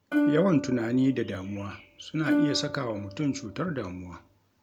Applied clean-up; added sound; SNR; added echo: none; Plucked string instrument; 3 dB; none.